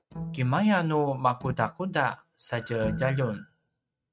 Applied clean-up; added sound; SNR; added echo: neural mask model RNNoise.